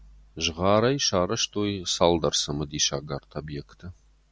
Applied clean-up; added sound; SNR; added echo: none; none; none; none.